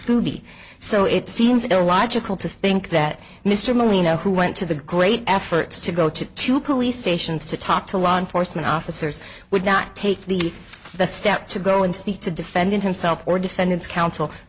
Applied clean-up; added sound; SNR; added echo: none; none; none; none.